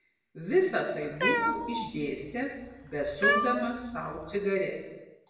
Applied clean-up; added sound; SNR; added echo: none; Cat; 0 dB; reverberation time 1.0 s.